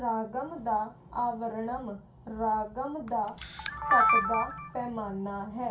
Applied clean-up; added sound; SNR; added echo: none; Camera; -3 dB; reverberation time 0.2 s.